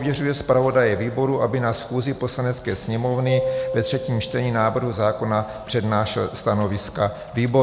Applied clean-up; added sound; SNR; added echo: none; Piano; 9 dB; none.